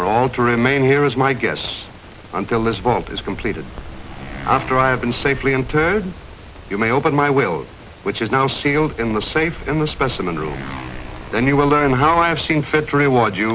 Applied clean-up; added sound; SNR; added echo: none; Motorcycle; 16 dB; none.